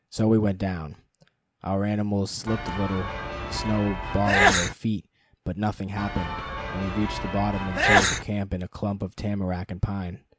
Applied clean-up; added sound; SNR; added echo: none; Sneeze / Church bell; -2 dB; none.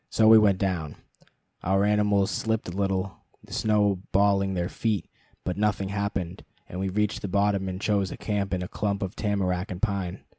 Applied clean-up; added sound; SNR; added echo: none; none; none; none.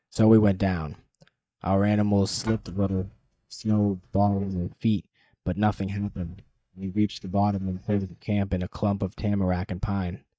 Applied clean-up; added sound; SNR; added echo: neural mask model DeepFilterNet 3.